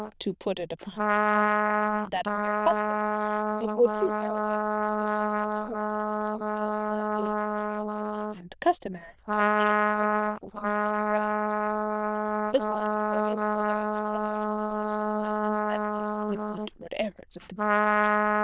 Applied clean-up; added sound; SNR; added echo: neural diffusion model UNIVERSE++.